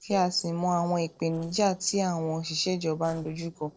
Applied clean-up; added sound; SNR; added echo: neural separator model SepFormer DNS4.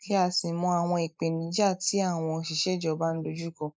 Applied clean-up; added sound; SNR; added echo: neural mask model Resemble Enhance denoiser.